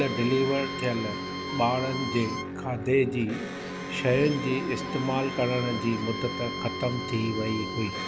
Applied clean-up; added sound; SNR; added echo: none; Electric guitar + Bowed string instrument; 6 dB; none.